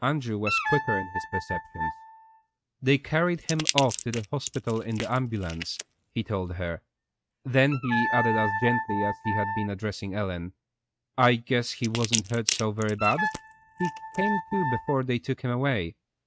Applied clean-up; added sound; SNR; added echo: neural mask model RNNoise.